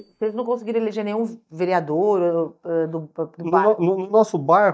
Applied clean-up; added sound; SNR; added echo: neural mask model DeepFilterNet 3.